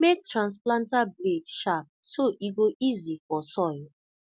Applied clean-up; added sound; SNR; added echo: none; none; none; none.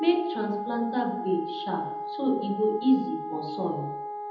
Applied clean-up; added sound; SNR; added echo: none; Wind instrument, woodwind instrument; 7 dB; reverberation time 0.8 s.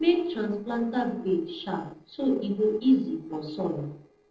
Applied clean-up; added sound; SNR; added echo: neural separator model SepFormer DNS4.